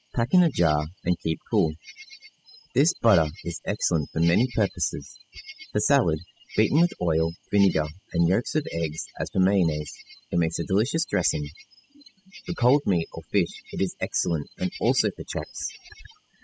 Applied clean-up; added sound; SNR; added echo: classical method spectral subtraction.